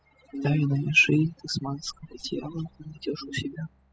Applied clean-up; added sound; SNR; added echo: classical method spectral subtraction.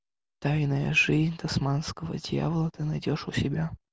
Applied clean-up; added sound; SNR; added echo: none; none; none; none.